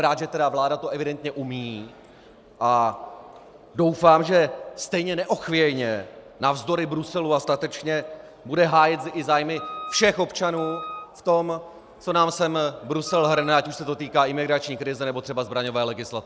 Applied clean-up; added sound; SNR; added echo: none; Wind instrument, woodwind instrument; 13 dB; none.